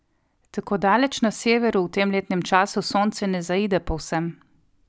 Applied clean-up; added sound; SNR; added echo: none; none; none; none.